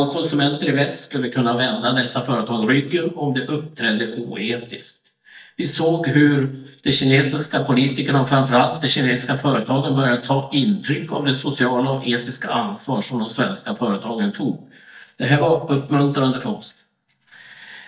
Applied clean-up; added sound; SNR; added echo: neural mask model DeepFilterNet 3.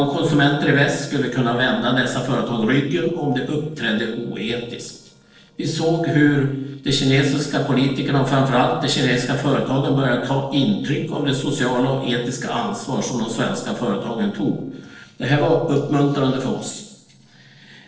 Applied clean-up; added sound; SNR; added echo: neural separator model SepFormer DNS4.